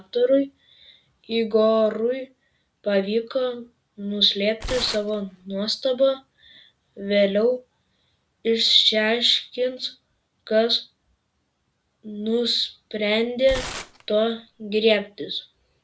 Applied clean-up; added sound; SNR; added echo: none; Tearing; 11 dB; none.